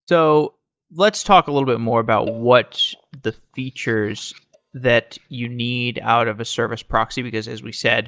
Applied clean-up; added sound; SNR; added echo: neural mask model DeepFilterNet 3.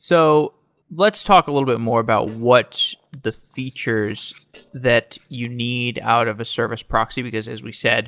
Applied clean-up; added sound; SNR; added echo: neural separator model SepFormer DNS4.